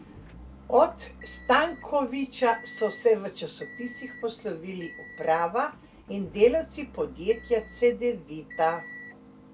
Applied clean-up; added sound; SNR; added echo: none; Motor vehicle (road) / Engine; 18 dB; none.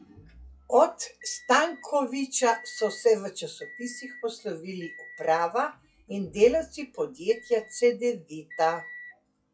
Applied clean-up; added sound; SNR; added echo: classical method log-MMSE.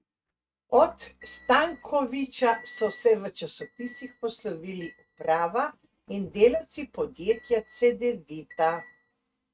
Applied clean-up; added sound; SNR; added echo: neural mask model RNNoise.